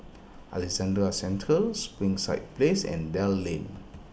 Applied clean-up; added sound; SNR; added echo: none; none; none; none.